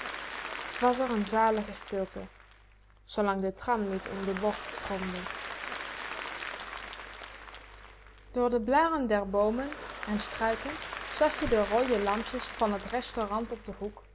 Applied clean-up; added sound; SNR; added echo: none; Applause / Crowd; 10 dB; none.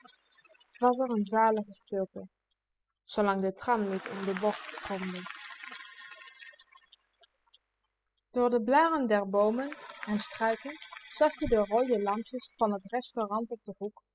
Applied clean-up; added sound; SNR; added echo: classical method spectral subtraction.